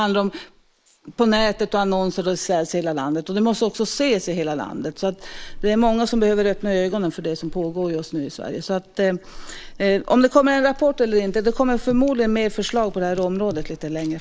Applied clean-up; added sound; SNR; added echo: neural mask model Resemble Enhance denoiser.